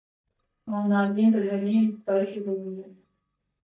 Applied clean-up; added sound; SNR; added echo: neural mask model DeepFilterNet 3.